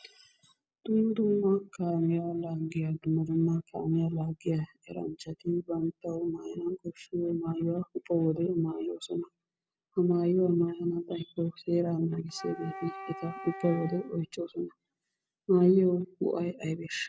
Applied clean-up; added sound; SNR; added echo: none; Wind instrument, woodwind instrument; 14 dB; none.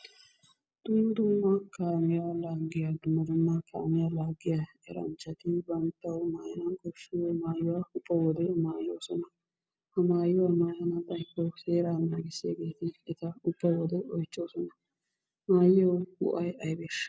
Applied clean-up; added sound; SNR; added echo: none; none; none; none.